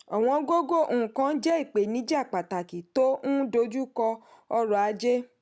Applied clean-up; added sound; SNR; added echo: none; none; none; none.